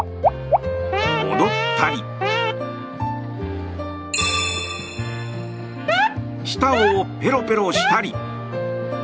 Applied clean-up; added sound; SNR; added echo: none; none; none; none.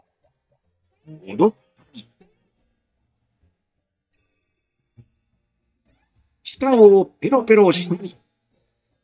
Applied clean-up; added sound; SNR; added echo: neural mask model DeepFilterNet 3.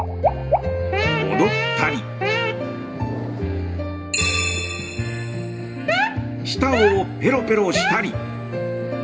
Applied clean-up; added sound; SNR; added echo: none; Microwave oven; 15 dB; reverberation time 2.1 s.